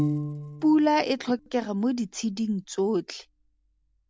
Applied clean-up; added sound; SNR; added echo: none; Piano; 9 dB; none.